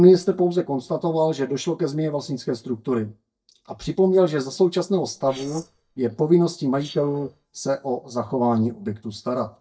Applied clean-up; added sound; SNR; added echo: neural mask model DeepFilterNet 3.